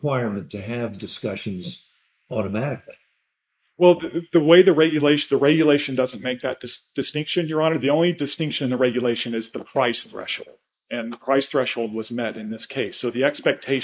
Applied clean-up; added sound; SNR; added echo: neural mask model Resemble Enhance denoiser.